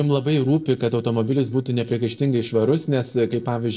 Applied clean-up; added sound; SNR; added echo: neural separator model SepFormer DNS4.